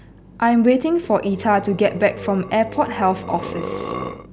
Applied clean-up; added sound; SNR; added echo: none; Burping, eructation; 11 dB; none.